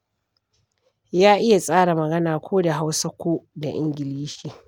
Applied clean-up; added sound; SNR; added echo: none; none; none; none.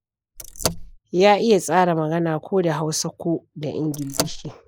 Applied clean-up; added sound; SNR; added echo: neural mask model Resemble Enhance denoiser.